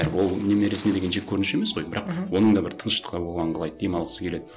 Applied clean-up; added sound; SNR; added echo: none; Water / Splash, splatter; 18 dB; none.